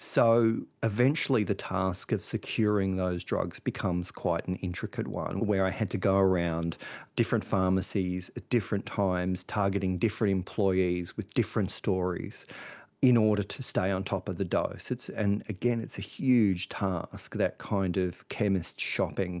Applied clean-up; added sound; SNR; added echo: none; none; none; none.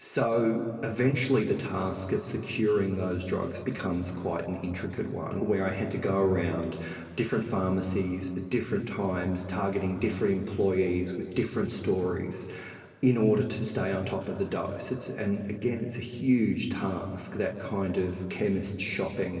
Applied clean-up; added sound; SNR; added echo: none; none; none; reverberation time 2.3 s.